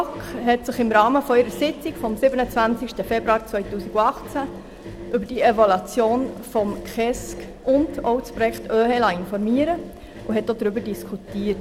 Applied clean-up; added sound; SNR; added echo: none; Engine; 15 dB; none.